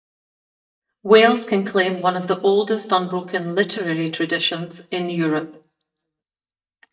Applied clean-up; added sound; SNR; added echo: neural mask model DeepFilterNet 3.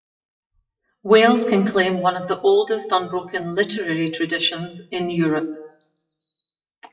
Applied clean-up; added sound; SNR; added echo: classical method WPE with log-MMSE.